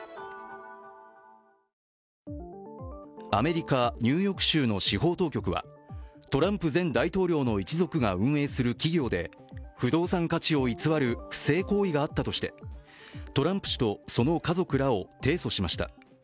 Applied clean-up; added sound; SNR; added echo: none; none; none; none.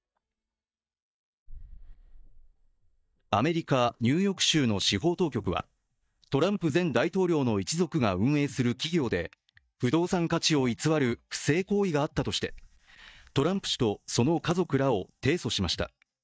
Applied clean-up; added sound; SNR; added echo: neural mask model DeepFilterNet 3.